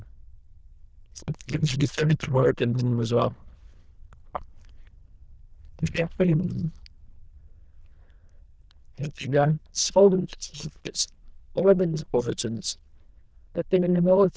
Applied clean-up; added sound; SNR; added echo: neural diffusion model UNIVERSE++.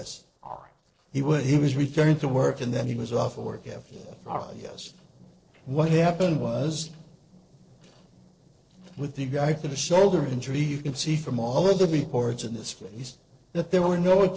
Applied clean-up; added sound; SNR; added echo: neural separator model SepFormer DNS4.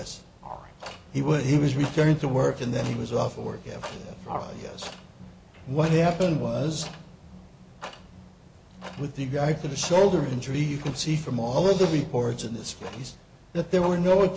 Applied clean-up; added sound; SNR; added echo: none; Clock; 20 dB; none.